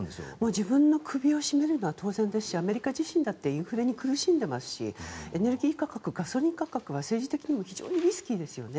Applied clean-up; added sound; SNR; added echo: none; none; none; none.